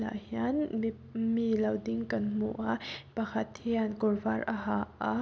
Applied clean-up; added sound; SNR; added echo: none; none; none; none.